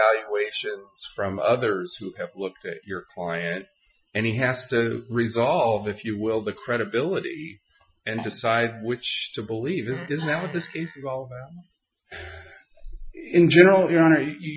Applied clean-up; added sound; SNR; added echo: classical method Wiener filter.